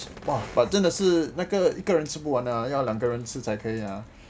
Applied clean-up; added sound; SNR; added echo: none; none; none; none.